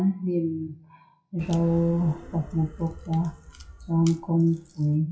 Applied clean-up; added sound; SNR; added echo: classical method WPE with log-MMSE.